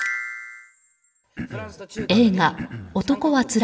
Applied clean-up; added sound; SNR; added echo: none; Cough; 11 dB; reverberation time 1.0 s.